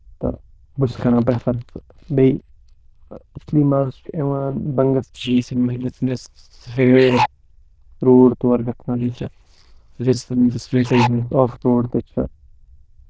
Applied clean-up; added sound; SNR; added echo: neural diffusion model UNIVERSE++.